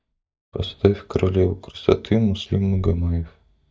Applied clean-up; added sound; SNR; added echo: neural mask model DeepFilterNet 3.